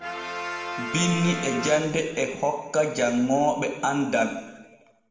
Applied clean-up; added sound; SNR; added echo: none; Brass instrument; 11 dB; reverberation time 1.1 s.